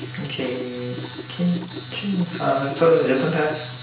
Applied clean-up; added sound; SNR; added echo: none; Mechanisms; 15 dB; reverberation time 0.5 s.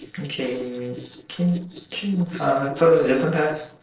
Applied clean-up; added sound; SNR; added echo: neural separator model SepFormer DNS4.